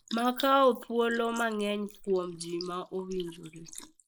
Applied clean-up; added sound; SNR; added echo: neural mask model Resemble Enhance denoiser.